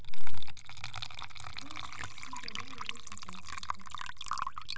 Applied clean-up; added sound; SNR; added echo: none; Water / Liquid; 18 dB; reverberation time 0.9 s.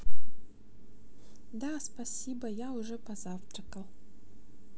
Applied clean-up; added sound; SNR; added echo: none; none; none; none.